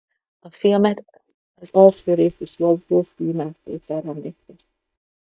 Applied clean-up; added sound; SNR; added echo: neural mask model DeepFilterNet 3.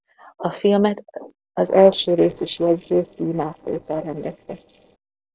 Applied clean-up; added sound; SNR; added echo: neural separator model SepFormer DNS4.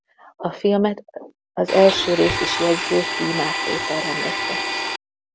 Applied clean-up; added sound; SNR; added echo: none; Domestic sounds, home sounds; 3 dB; none.